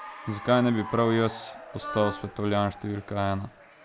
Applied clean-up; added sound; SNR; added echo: none; Wind instrument, woodwind instrument + Applause / Cheering; 14 dB; none.